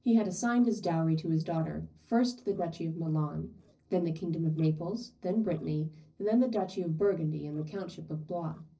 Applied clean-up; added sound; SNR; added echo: neural separator model SepFormer DNS4.